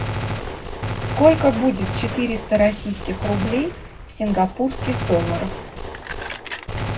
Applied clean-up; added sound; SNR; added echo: none; Gunshot, gunfire; 5 dB; reverberation time 0.4 s.